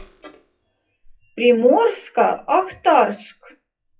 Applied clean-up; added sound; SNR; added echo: classical method WPE with log-MMSE.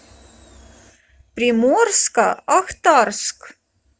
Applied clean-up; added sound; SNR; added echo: none; none; none; none.